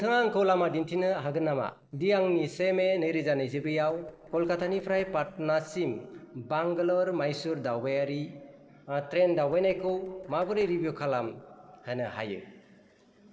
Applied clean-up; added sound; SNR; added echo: neural separator model SepFormer DNS4.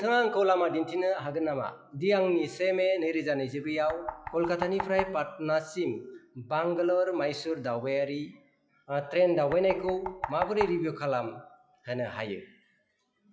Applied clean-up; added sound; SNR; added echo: classical method log-MMSE.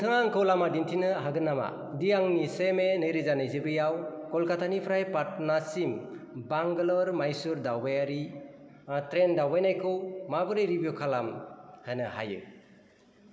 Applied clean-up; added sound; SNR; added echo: none; none; none; none.